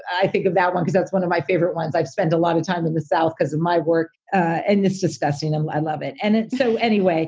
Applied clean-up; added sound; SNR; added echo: none; none; none; none.